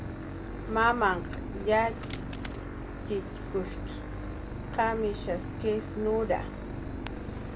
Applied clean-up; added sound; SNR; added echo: none; Coin (dropping) + Engine / Boat, Water vehicle; 5 dB; none.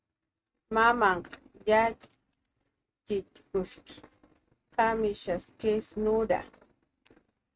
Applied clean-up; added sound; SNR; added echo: neural mask model RNNoise.